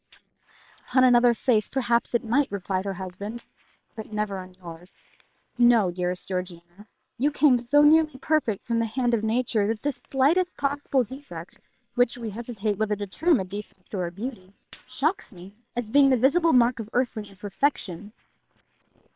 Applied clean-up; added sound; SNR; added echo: neural separator model SepFormer WHAM!.